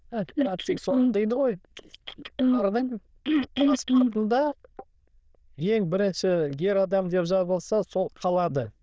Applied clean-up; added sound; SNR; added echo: neural diffusion model UNIVERSE++.